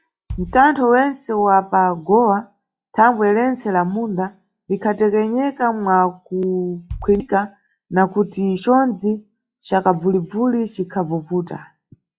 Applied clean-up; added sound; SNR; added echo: classical method log-MMSE.